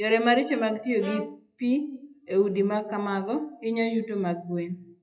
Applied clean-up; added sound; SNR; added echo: classical method WPE with log-MMSE.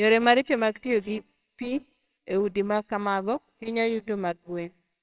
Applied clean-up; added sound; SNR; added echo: neural separator model SepFormer WHAMR!.